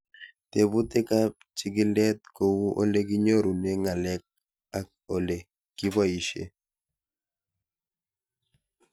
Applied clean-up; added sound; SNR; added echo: none; none; none; none.